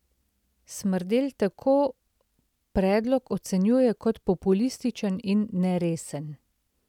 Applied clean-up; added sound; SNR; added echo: none; none; none; none.